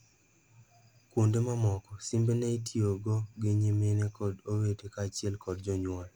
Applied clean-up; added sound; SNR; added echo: none; none; none; none.